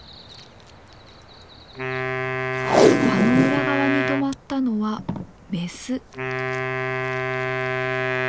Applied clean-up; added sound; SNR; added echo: none; Packing tape, duct tape + Wind instrument, woodwind instrument; -4 dB; none.